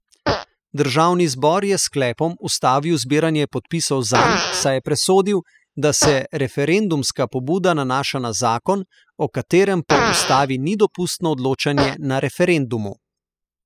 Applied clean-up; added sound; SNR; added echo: classical method spectral subtraction.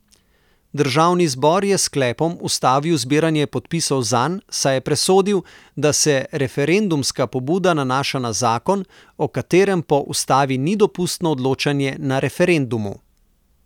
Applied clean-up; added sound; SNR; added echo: none; none; none; none.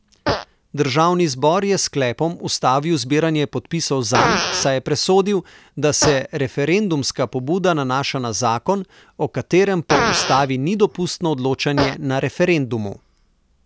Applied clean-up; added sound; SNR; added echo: none; Fart; 9 dB; none.